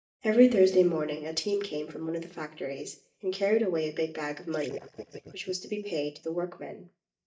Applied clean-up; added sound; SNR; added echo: neural mask model DeepFilterNet 3.